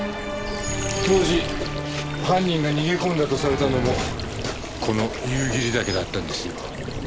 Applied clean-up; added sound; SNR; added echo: none; Sink (filling or washing) / Water + Stream / Bird vocalization, bird call, bird song; 9 dB; none.